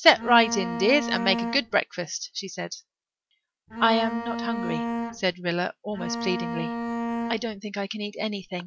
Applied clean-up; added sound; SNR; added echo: none; Bowed string instrument; 4 dB; none.